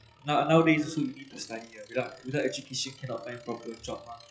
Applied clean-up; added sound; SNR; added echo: classical method WPE with log-MMSE.